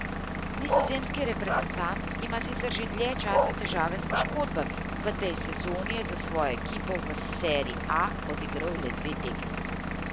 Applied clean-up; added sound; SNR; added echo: none; Bark + Engine / Vehicle; -2 dB; none.